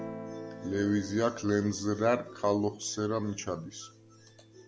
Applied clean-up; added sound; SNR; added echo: none; Guitar; 15 dB; none.